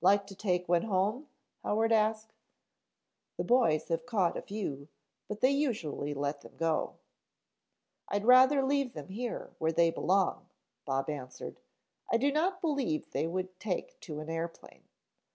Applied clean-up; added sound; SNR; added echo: none; none; none; none.